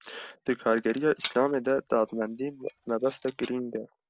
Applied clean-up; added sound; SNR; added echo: none; Glass; 14 dB; none.